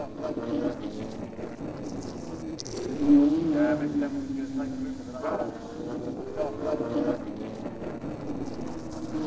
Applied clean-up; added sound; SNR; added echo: neural separator model SepFormer DNS4.